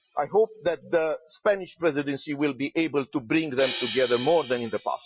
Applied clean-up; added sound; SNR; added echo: classical method Wiener filter.